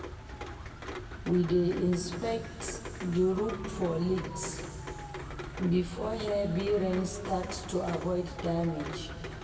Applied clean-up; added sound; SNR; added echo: none; Rain; 9 dB; reverberation time 2.0 s.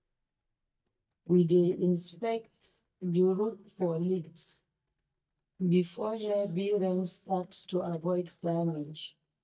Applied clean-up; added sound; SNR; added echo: neural mask model DeepFilterNet 3.